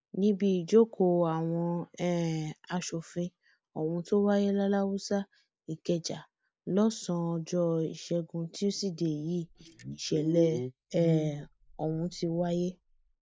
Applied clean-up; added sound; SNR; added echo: neural mask model Resemble Enhance denoiser.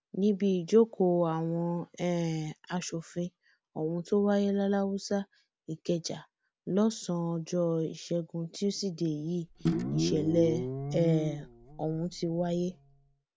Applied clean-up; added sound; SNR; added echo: none; Guitar; 4 dB; none.